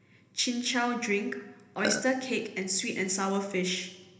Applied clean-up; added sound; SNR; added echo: none; Burping, eructation; 2 dB; reverberation time 1.0 s.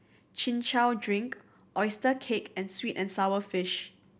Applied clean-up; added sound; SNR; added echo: none; none; none; none.